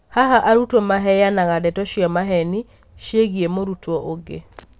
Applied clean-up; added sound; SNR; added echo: none; none; none; none.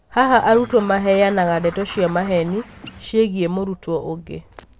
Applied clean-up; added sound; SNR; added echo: none; Bird; 18 dB; none.